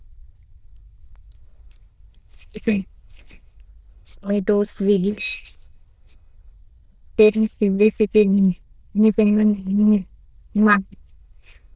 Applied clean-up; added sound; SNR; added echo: neural diffusion model UNIVERSE++.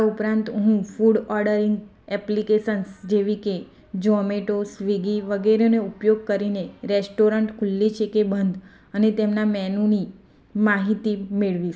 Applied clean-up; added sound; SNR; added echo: none; none; none; none.